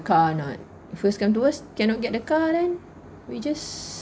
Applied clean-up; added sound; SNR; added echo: none; none; none; none.